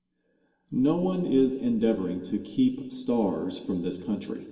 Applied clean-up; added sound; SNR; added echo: none; none; none; reverberation time 2.1 s.